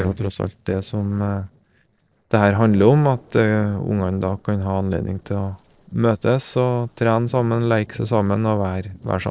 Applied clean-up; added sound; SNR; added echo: neural separator model SepFormer DNS4.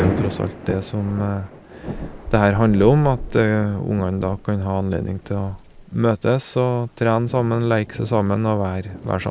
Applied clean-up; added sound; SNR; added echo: none; Thunder / Rain; 11 dB; none.